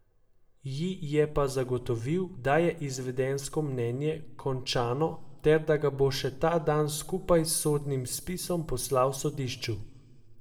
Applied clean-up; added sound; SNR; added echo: none; none; none; reverberation time 0.5 s.